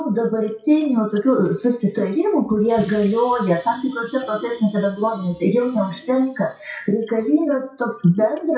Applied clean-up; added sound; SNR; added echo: classical method WPE with log-MMSE.